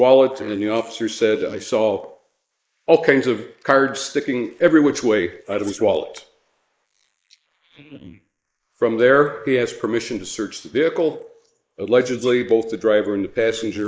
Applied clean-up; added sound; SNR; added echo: neural mask model Resemble Enhance denoiser.